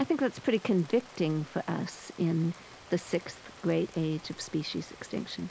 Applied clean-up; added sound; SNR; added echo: none; Rain; 20 dB; none.